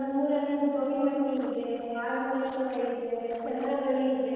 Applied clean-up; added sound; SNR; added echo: neural separator model SepFormer DNS4.